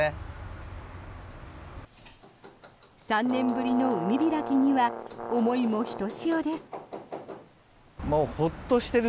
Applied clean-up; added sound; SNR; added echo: none; Brass instrument; 7 dB; none.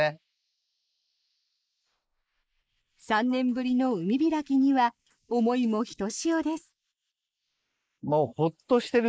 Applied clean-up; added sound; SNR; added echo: neural mask model Resemble Enhance denoiser.